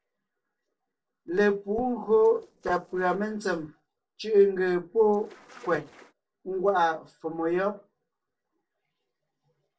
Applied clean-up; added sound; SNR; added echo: neural separator model SepFormer DNS4.